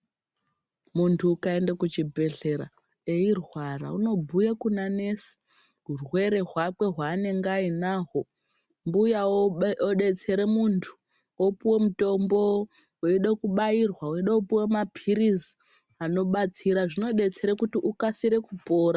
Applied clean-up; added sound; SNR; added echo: none; none; none; none.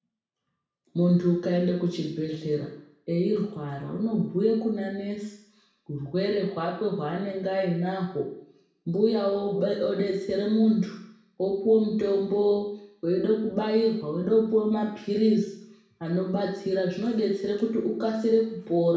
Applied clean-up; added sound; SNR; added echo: none; none; none; reverberation time 0.7 s.